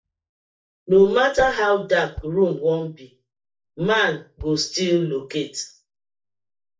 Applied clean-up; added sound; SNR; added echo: neural mask model DeepFilterNet 3.